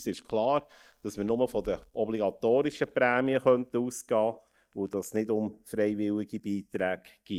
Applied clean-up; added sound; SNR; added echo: neural mask model DeepFilterNet 3.